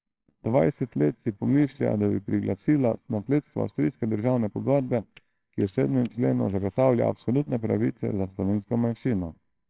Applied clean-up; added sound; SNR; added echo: neural separator model SepFormer WHAMR!.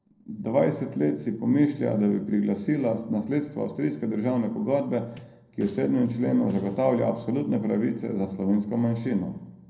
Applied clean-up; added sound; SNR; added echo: neural separator model SepFormer DNS4.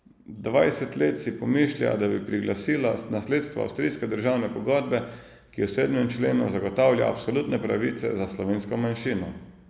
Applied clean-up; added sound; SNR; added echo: none; none; none; none.